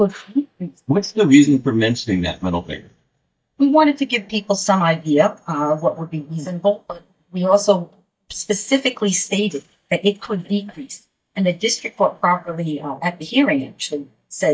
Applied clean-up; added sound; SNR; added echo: neural mask model DeepFilterNet 3.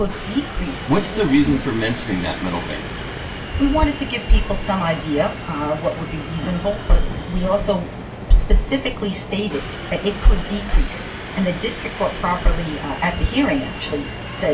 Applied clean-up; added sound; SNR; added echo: none; Subway, metro, underground; 9 dB; reverberation time 0.3 s.